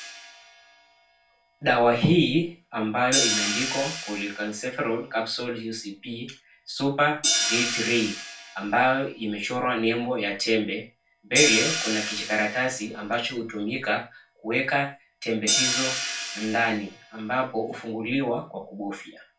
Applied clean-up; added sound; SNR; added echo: none; Hi-hat; 5 dB; reverberation time 0.3 s.